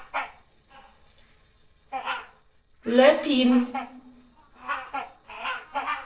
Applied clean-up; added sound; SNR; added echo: neural separator model SepFormer DNS4.